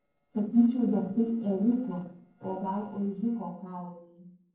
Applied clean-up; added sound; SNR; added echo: neural separator model SepFormer DNS4.